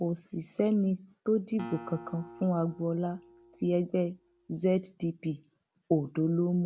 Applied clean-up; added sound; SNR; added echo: none; Acoustic guitar; 18 dB; none.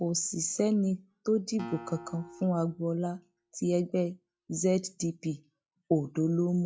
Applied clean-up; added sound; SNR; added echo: classical method log-MMSE.